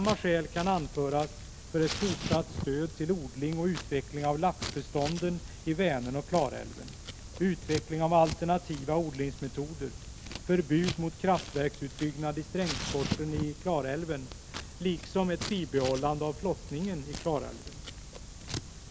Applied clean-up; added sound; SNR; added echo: none; Scissors; 11 dB; none.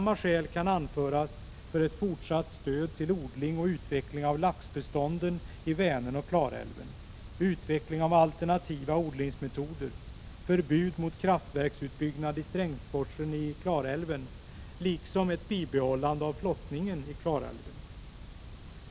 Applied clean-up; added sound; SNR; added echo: none; none; none; none.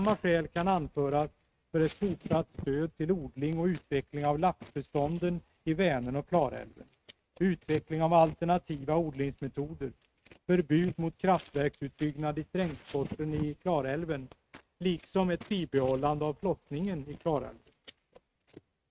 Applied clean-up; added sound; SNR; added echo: neural mask model RNNoise.